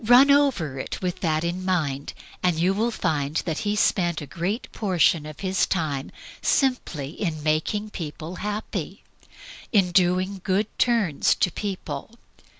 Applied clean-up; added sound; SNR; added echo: none; none; none; none.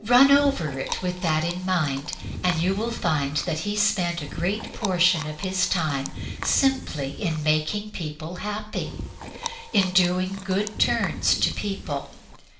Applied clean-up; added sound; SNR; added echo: none; Chewing, mastication; 11 dB; reverberation time 0.6 s.